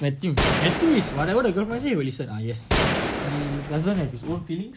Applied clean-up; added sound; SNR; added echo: none; Gunshot, gunfire; 2 dB; none.